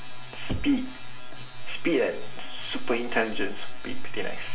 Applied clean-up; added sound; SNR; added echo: none; Knock / Wood; 16 dB; reverberation time 0.2 s.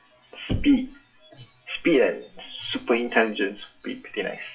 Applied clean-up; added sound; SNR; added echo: classical method WPE with log-MMSE.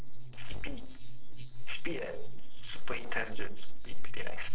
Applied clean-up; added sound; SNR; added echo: neural separator model SepFormer DNS4.